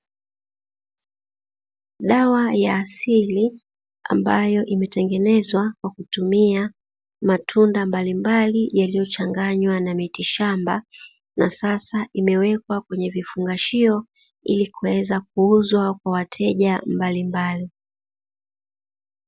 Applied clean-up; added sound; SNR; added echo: none; none; none; none.